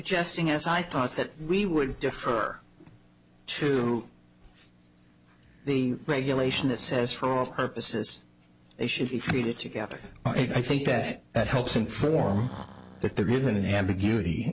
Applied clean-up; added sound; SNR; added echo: none; Breathing; 19 dB; none.